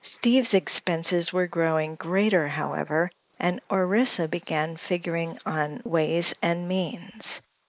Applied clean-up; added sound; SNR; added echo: neural mask model Resemble Enhance denoiser.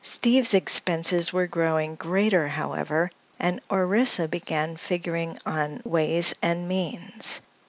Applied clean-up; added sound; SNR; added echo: none; none; none; none.